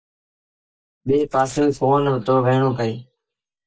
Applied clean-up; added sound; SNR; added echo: neural mask model DeepFilterNet 3.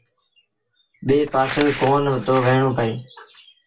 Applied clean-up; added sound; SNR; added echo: none; Crumpling, crinkling; 11 dB; reverberation time 0.2 s.